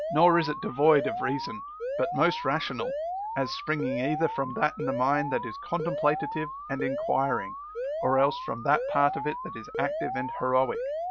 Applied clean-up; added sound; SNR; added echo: none; Alarm; 5 dB; none.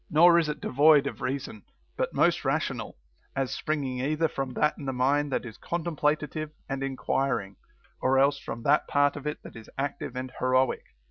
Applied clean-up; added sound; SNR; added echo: none; none; none; none.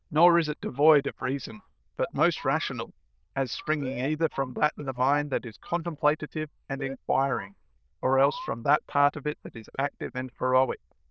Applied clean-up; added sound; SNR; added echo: neural diffusion model UNIVERSE++.